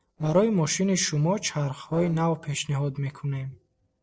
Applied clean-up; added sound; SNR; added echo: neural separator model SepFormer DNS4.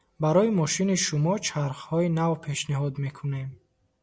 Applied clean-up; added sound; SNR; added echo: none; none; none; none.